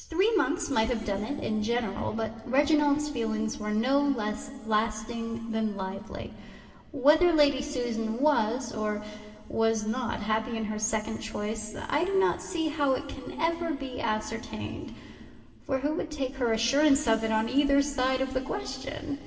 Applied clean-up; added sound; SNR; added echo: none; none; none; reverberation time 2.3 s.